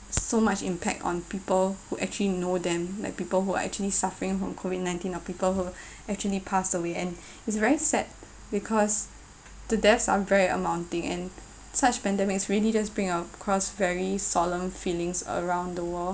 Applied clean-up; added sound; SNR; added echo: none; none; none; none.